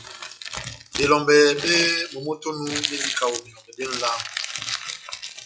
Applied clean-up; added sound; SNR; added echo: classical method log-MMSE.